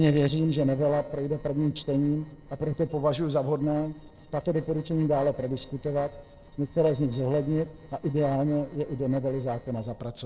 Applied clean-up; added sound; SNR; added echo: neural separator model SepFormer DNS4.